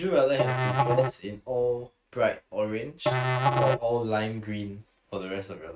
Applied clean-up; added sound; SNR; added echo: neural mask model RNNoise.